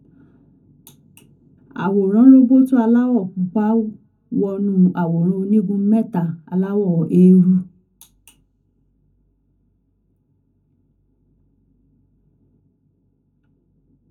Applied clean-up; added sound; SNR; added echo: none; none; none; reverberation time 0.3 s.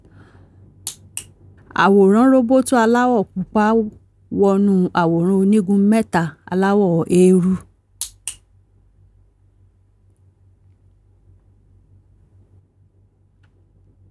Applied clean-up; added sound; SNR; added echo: none; none; none; none.